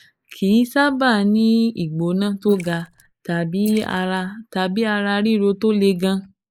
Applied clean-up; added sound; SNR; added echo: neural mask model Resemble Enhance denoiser.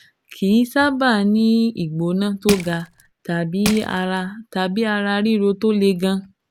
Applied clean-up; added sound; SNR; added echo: none; Crushing; 8 dB; none.